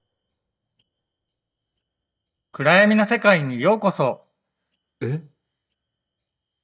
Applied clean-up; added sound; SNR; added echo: neural mask model DeepFilterNet 3.